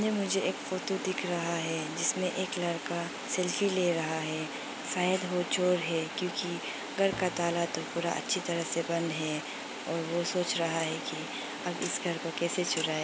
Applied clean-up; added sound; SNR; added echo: none; Thump, thud; 17 dB; none.